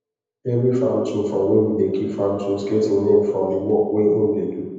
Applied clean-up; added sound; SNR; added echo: none; none; none; reverberation time 1.0 s.